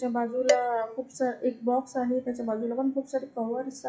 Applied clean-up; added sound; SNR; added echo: classical method WPE with log-MMSE.